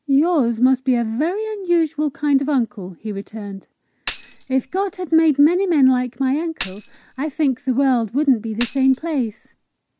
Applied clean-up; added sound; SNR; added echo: none; Tambourine; 17 dB; none.